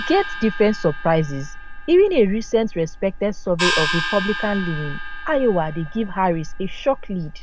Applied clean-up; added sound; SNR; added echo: none; Gong; 7 dB; none.